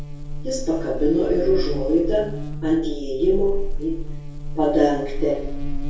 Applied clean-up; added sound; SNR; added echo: none; Buzz; 3 dB; reverberation time 0.6 s.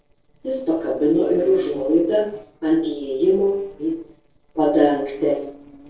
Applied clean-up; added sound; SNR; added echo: neural separator model SepFormer DNS4.